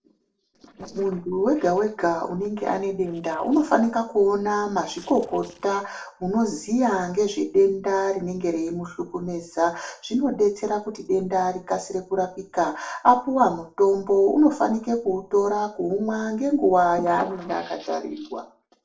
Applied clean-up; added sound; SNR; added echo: neural separator model SepFormer DNS4.